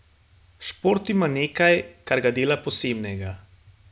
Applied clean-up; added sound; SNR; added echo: none; none; none; none.